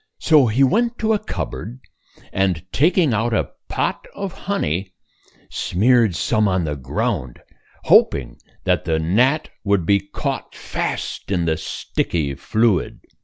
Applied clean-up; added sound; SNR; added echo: none; none; none; none.